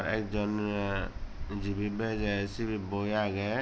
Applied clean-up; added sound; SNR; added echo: none; none; none; none.